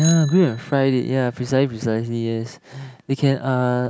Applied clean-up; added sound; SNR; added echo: none; Bicycle bell; 19 dB; none.